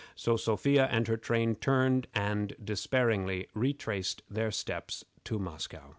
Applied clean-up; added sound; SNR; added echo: none; none; none; none.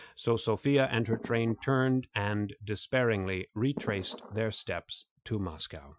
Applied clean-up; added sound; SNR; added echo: classical method Wiener filter.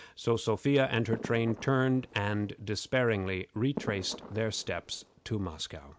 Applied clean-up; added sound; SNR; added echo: none; Fireworks; 14 dB; none.